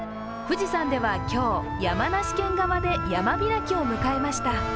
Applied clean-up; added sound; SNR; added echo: none; Wind instrument, woodwind instrument; 11 dB; none.